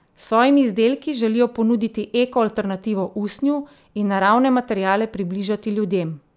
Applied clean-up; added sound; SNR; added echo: none; none; none; none.